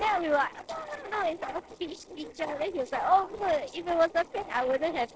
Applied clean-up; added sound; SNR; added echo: neural separator model SepFormer DNS4.